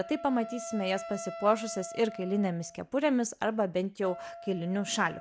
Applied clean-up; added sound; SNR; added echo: none; Wind instrument, woodwind instrument; 13 dB; none.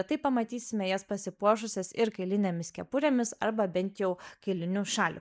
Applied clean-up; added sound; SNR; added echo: neural mask model Resemble Enhance denoiser.